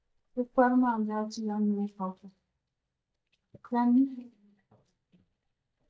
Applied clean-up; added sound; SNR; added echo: neural mask model DeepFilterNet 3.